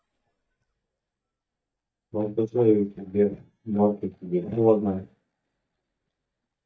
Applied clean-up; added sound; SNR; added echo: neural mask model DeepFilterNet 3.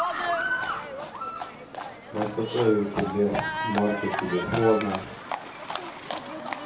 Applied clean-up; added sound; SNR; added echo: none; Livestock, farm animals, working animals; 3 dB; reverberation time 0.6 s.